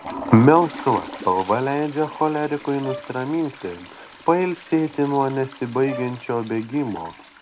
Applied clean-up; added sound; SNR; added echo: none; Toilet flush + Brass instrument; 15 dB; none.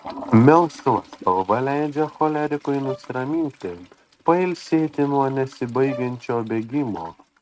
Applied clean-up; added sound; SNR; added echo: neural mask model RNNoise.